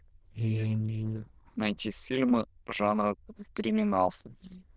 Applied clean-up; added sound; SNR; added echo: neural diffusion model UNIVERSE++.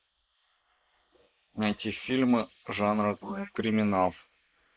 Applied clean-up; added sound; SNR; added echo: neural mask model Resemble Enhance denoiser.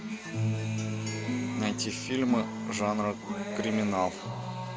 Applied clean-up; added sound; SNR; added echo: none; Acoustic guitar; 1 dB; none.